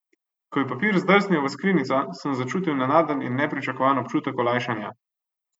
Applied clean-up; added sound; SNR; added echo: none; none; none; none.